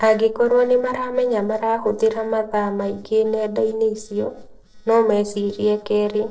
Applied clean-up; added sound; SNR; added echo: neural separator model SepFormer DNS4.